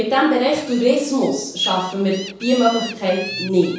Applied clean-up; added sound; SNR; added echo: none; Gull, seagull; 16 dB; reverberation time 0.6 s.